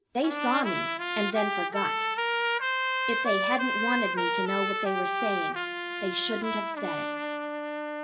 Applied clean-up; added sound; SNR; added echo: none; Trumpet; -2 dB; reverberation time 1.7 s.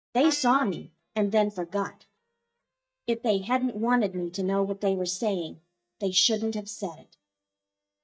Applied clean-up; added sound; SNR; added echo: neural mask model DeepFilterNet 3.